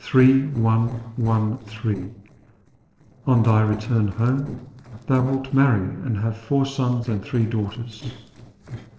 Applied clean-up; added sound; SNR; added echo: neural separator model SepFormer DNS4.